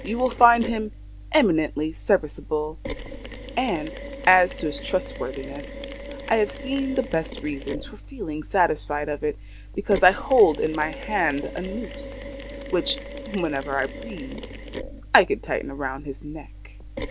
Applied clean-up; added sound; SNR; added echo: none; Mechanisms; 11 dB; none.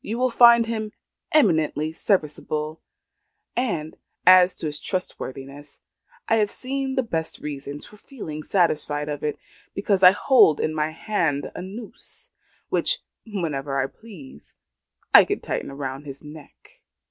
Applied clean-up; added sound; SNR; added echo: none; none; none; none.